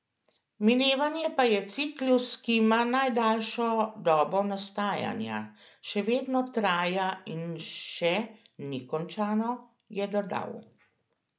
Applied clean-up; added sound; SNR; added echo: none; none; none; none.